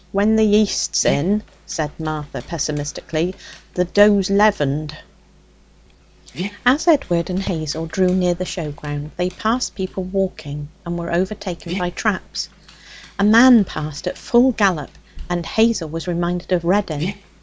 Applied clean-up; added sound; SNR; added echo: none; Dog; 18 dB; none.